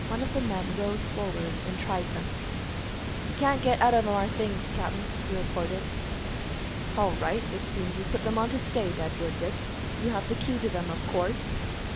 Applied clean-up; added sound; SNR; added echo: none; Water; 1 dB; none.